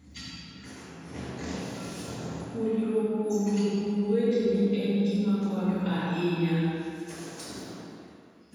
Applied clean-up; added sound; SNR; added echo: none; none; none; reverberation time 2.1 s.